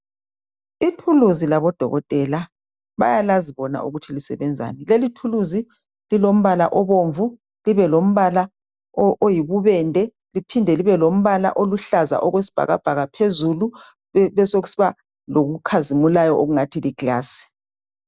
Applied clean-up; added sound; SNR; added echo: none; none; none; none.